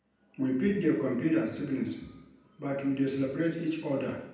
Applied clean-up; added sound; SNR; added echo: none; none; none; reverberation time 0.8 s.